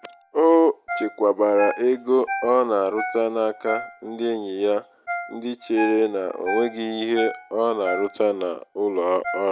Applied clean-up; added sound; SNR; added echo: none; Ringtone; 11 dB; none.